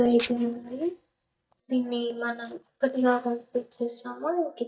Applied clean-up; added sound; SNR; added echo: neural mask model DeepFilterNet 3.